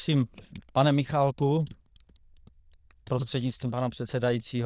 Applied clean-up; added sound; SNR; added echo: neural diffusion model UNIVERSE++.